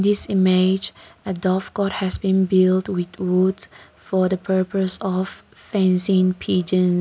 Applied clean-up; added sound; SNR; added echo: none; none; none; none.